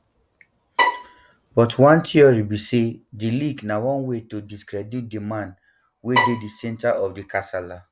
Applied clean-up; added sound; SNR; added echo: none; Bowed string instrument; 1 dB; none.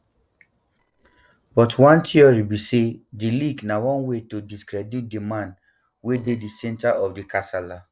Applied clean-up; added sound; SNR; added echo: neural separator model SepFormer DNS4.